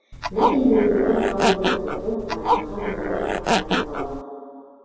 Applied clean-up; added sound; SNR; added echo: none; Zipper (clothing); 0 dB; reverberation time 2.2 s.